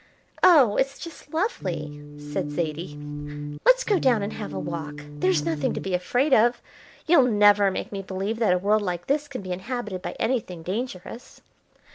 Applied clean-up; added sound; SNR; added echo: none; Organ; 7 dB; none.